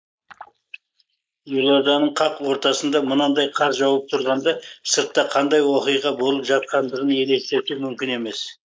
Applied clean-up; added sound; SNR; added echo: neural mask model Resemble Enhance denoiser.